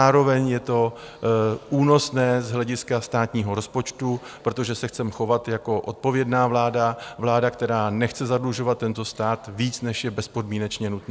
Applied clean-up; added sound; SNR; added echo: none; none; none; none.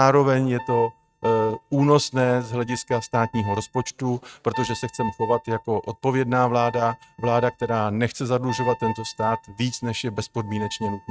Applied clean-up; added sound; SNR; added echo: neural mask model RNNoise.